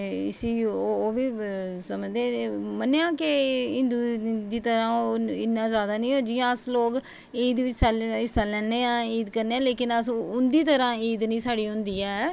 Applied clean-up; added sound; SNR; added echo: none; none; none; none.